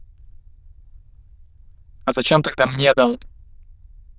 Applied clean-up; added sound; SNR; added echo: neural diffusion model UNIVERSE++.